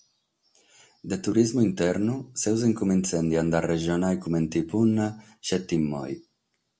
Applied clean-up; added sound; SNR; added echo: none; none; none; none.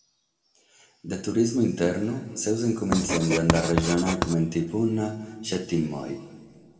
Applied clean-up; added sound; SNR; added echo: none; Writing; 4 dB; reverberation time 1.7 s.